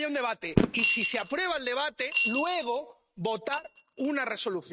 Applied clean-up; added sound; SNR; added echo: neural mask model RNNoise.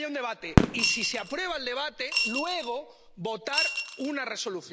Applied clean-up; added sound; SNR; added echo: none; Coin (dropping) / Glass + Fireworks; -3 dB; none.